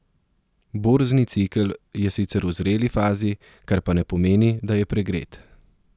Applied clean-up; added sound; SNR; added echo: none; none; none; none.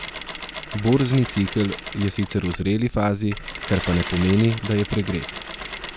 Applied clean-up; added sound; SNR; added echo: none; Mechanisms; 8 dB; none.